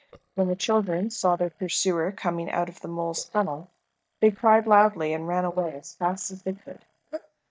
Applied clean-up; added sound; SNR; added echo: neural mask model DeepFilterNet 3.